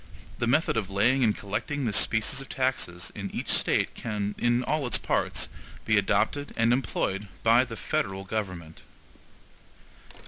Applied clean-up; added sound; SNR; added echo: none; Crack; 14 dB; none.